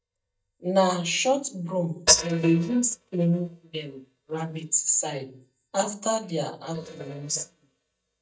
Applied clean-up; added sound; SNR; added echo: neural mask model DeepFilterNet 3.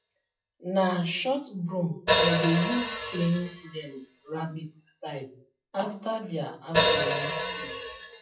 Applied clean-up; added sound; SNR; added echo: classical method WPE with log-MMSE.